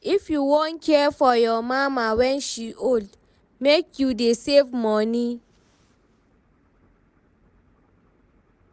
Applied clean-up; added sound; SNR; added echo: none; none; none; none.